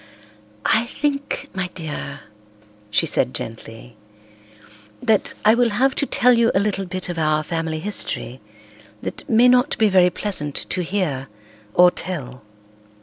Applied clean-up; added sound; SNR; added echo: none; none; none; none.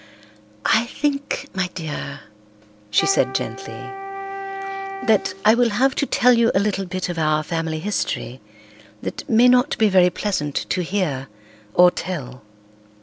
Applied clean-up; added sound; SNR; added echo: none; Wind instrument, woodwind instrument; 9 dB; none.